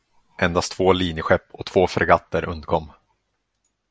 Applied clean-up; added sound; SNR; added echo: none; none; none; none.